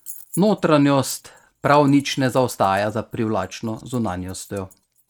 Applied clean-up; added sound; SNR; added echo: neural mask model RNNoise.